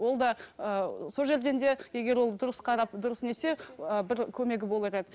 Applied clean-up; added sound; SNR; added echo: none; none; none; none.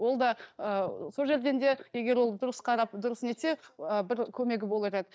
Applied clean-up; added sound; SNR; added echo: neural mask model DeepFilterNet 3.